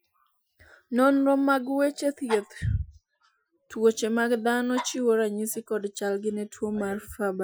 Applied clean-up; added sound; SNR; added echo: classical method Wiener filter.